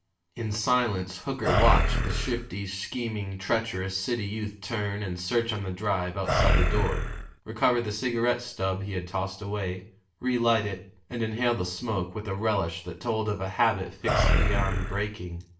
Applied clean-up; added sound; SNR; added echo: none; Animal; -5 dB; reverberation time 0.4 s.